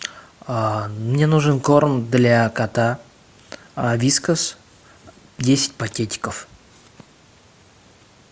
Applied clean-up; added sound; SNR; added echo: none; none; none; none.